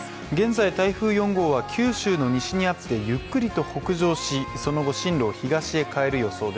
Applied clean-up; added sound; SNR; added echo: none; none; none; none.